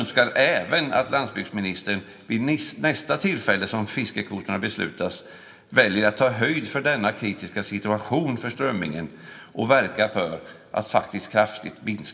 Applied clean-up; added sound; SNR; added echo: none; none; none; reverberation time 1.3 s.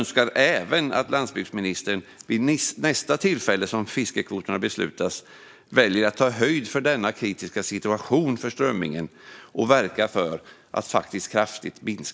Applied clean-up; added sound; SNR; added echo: none; none; none; none.